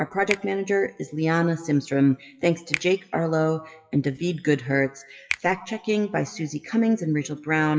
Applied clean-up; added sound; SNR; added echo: classical method WPE with log-MMSE.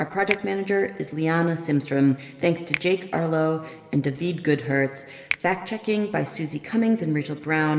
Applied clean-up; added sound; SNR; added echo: none; Finger snapping; 14 dB; reverberation time 2.4 s.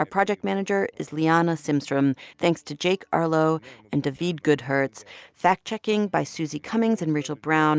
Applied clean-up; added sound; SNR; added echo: none; none; none; none.